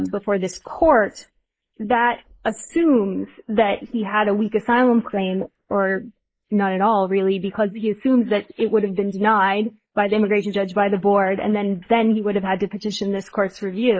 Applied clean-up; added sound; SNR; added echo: neural mask model Resemble Enhance denoiser.